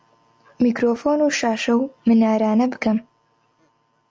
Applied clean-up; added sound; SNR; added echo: none; none; none; none.